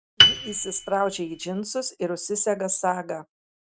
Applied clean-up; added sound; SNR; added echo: none; Piano; -5 dB; none.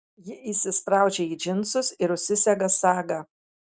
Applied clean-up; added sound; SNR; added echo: none; none; none; none.